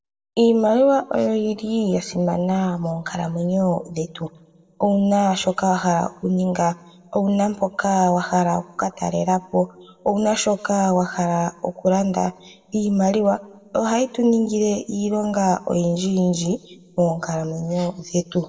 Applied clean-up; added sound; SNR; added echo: none; none; none; reverberation time 0.9 s.